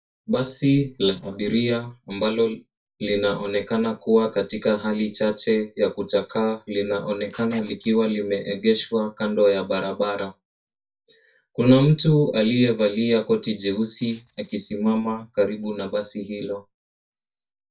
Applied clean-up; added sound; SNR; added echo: neural mask model DeepFilterNet 3.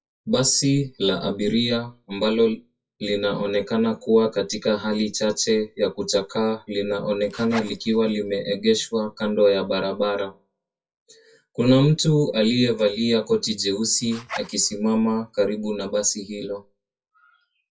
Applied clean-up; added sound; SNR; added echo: classical method WPE with log-MMSE.